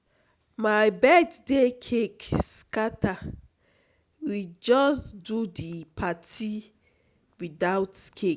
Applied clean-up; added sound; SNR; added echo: none; none; none; none.